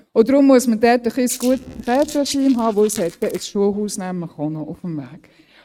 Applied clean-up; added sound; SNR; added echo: neural mask model RNNoise.